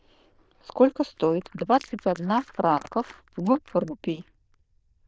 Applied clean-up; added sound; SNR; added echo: neural diffusion model UNIVERSE++.